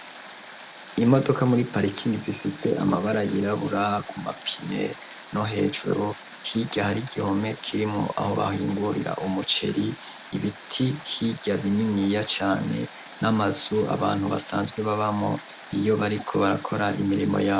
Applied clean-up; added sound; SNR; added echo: none; Water; 13 dB; none.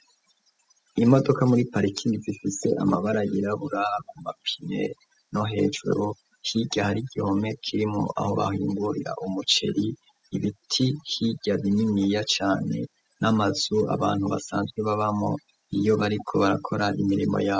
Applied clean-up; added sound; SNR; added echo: classical method spectral subtraction.